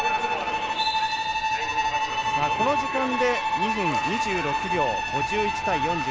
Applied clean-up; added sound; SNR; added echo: none; Bowed string instrument; -2 dB; none.